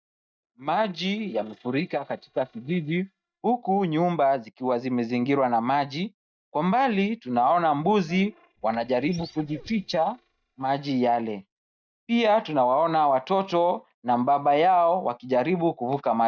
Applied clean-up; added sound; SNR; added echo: neural mask model DeepFilterNet 3.